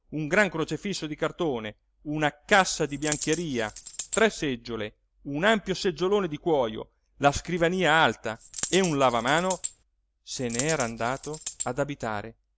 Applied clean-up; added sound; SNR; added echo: none; Coin (dropping); 9 dB; none.